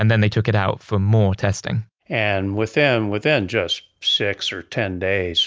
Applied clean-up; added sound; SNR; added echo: none; none; none; none.